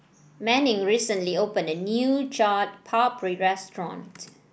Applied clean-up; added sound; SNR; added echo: none; none; none; none.